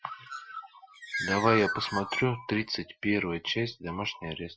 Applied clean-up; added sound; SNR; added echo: classical method Wiener filter.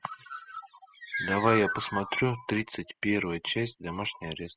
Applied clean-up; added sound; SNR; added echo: classical method spectral subtraction.